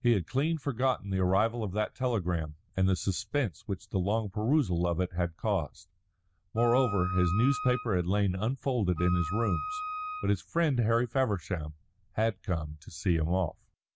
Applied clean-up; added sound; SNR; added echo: none; Wind instrument, woodwind instrument; 8 dB; none.